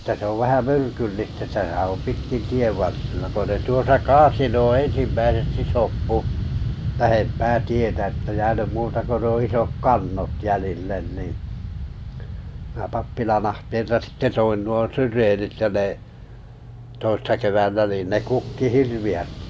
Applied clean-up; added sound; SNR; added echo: none; Fixed-wing aircraft, airplane; 7 dB; none.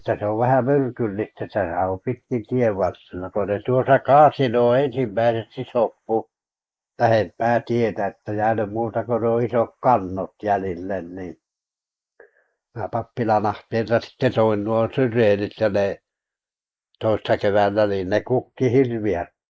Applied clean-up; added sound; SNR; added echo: neural mask model Resemble Enhance denoiser.